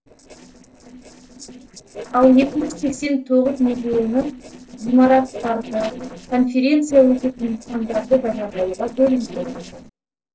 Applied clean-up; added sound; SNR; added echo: neural separator model SepFormer DNS4.